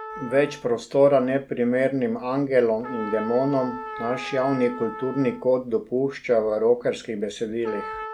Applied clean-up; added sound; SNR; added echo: none; Trumpet; 14 dB; none.